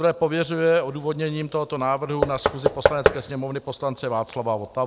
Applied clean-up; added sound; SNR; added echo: none; Knock / Wood; 0 dB; none.